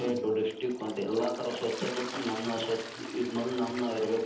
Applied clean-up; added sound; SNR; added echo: none; Toilet flush; 10 dB; reverberation time 0.8 s.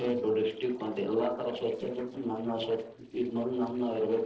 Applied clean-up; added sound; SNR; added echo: neural separator model SepFormer DNS4.